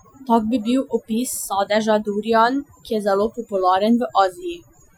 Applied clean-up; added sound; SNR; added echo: classical method Wiener filter.